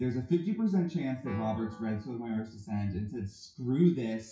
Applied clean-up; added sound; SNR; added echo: classical method WPE with log-MMSE.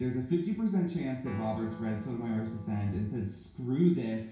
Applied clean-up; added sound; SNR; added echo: none; Wind instrument, woodwind instrument; 18 dB; reverberation time 0.6 s.